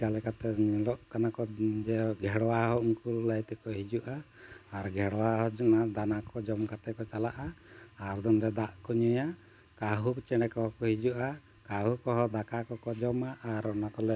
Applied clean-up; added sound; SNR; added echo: none; none; none; none.